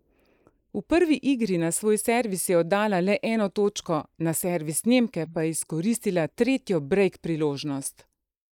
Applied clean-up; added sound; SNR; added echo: neural mask model Resemble Enhance denoiser.